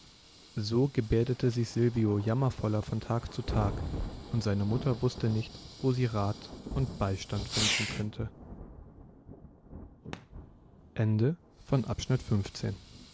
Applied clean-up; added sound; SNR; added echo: none; Thunder + Fireworks; 9 dB; none.